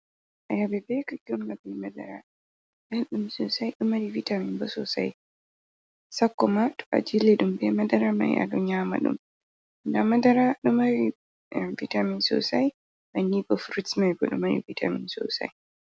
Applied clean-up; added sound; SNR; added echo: none; none; none; none.